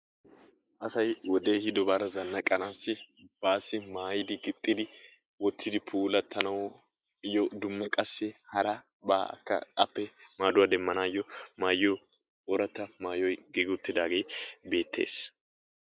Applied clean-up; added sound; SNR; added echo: neural mask model Resemble Enhance denoiser.